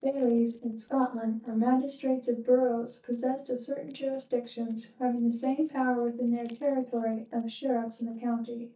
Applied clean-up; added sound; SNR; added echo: neural mask model DeepFilterNet 3.